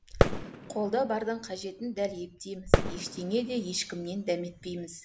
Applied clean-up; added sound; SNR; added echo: none; Fireworks; -1 dB; none.